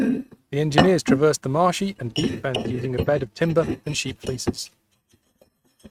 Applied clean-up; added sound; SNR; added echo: neural mask model RNNoise.